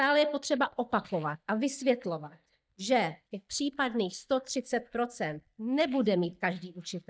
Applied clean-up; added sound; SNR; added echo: neural mask model DeepFilterNet 3.